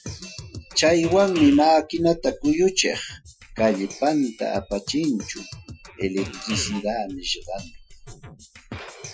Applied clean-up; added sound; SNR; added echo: classical method Wiener filter.